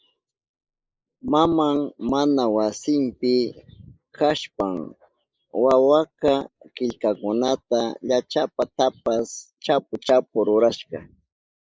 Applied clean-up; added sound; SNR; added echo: neural mask model Resemble Enhance denoiser.